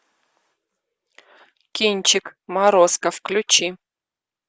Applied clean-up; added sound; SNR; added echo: none; none; none; none.